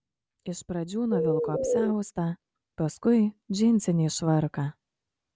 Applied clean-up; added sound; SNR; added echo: none; Bird; -1 dB; none.